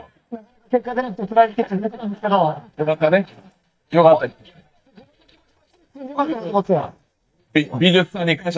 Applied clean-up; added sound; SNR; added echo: neural mask model DeepFilterNet 3.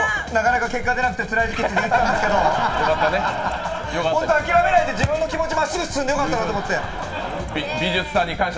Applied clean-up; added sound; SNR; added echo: none; Livestock, farm animals, working animals; 15 dB; reverberation time 0.9 s.